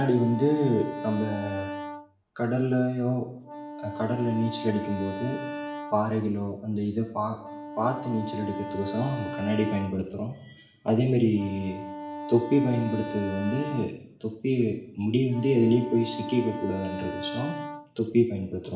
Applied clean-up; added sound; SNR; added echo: none; Wind instrument, woodwind instrument; 10 dB; reverberation time 0.7 s.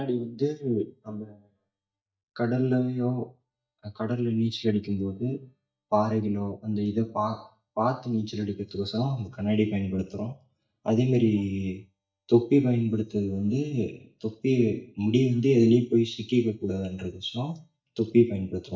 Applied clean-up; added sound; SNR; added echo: neural mask model DeepFilterNet 3.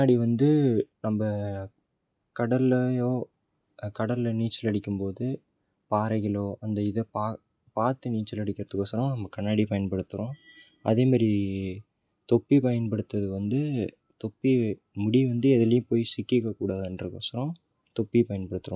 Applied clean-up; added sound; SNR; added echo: none; none; none; none.